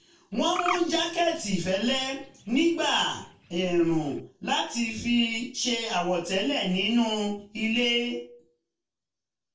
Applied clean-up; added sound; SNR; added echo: neural separator model SepFormer DNS4.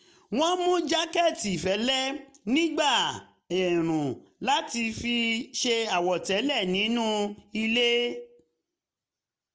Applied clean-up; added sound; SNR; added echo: none; none; none; none.